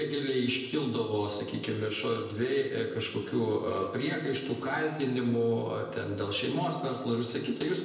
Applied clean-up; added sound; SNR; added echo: none; none; none; reverberation time 0.9 s.